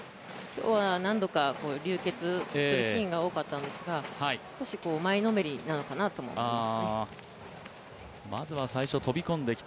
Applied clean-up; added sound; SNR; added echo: none; none; none; none.